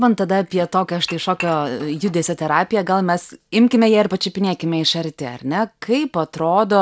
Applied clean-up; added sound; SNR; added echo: none; Dishes, pots, and pans / Chink, clink; 18 dB; none.